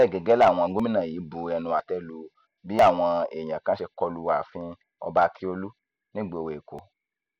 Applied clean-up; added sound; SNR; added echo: none; none; none; none.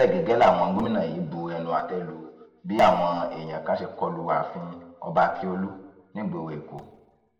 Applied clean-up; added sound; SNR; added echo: none; none; none; reverberation time 1.0 s.